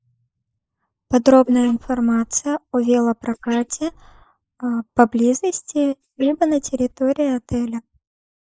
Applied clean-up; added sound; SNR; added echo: neural mask model Resemble Enhance denoiser.